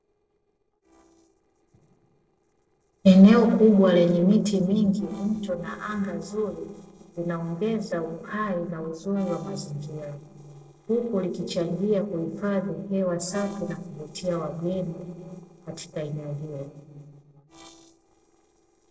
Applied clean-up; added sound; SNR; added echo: neural separator model SepFormer DNS4.